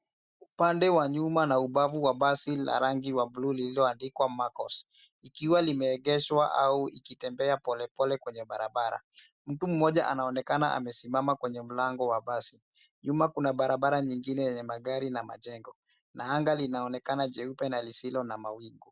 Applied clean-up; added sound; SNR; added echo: none; none; none; none.